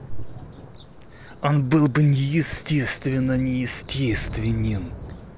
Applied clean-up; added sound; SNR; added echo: none; Thunder / Rain; 13 dB; none.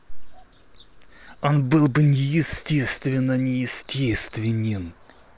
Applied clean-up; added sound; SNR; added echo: none; none; none; none.